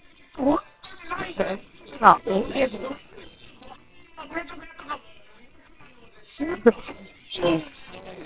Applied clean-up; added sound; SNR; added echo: neural separator model SepFormer WHAMR!.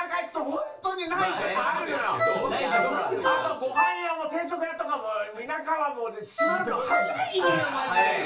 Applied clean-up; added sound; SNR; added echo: none; Ringtone; 3 dB; reverberation time 0.2 s.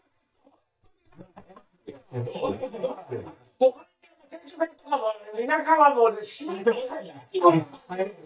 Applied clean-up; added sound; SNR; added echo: neural mask model DeepFilterNet 3.